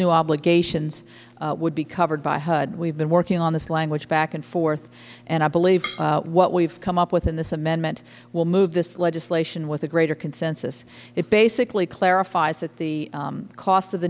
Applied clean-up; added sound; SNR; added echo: none; Drum kit; 18 dB; none.